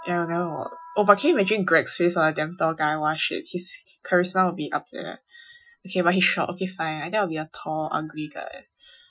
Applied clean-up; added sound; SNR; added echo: classical method Wiener filter.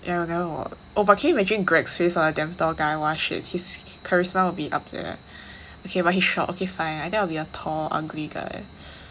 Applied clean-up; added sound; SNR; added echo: none; none; none; none.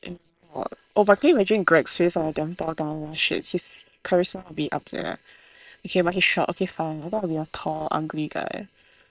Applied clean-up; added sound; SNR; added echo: neural separator model SepFormer WHAM!.